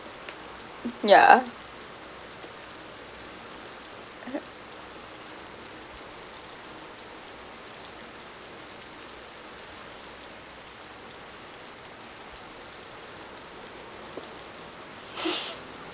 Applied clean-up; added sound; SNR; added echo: none; Rain; 18 dB; none.